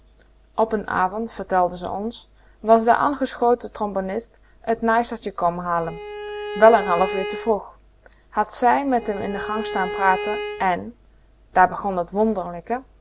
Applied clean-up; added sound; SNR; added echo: none; Bowed string instrument; 9 dB; none.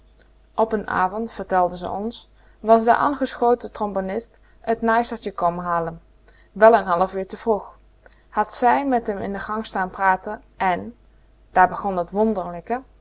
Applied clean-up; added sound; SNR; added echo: none; none; none; none.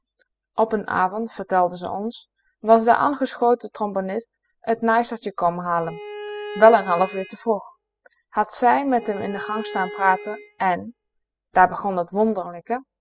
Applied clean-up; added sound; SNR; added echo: classical method spectral subtraction.